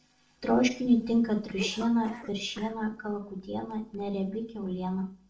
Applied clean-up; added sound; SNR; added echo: neural separator model SepFormer DNS4.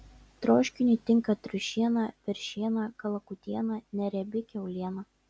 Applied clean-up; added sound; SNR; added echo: none; none; none; none.